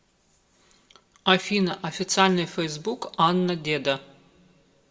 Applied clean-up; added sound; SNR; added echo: none; none; none; reverberation time 1.0 s.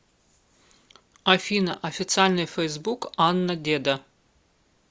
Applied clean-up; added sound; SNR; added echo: none; none; none; none.